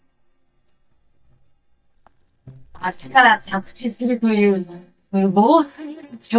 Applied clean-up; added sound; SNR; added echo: neural mask model DeepFilterNet 3.